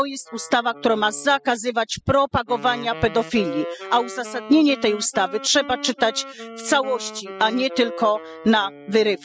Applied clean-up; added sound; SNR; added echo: classical method spectral subtraction.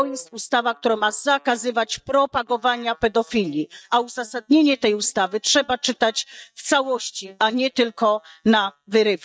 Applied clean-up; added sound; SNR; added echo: neural mask model DeepFilterNet 3.